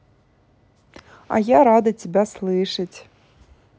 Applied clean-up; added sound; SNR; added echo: none; none; none; none.